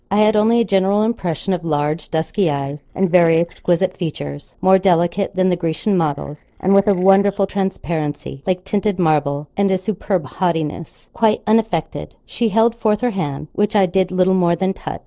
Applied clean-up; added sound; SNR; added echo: neural separator model SepFormer DNS4.